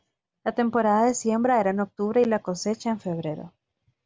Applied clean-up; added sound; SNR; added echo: none; none; none; none.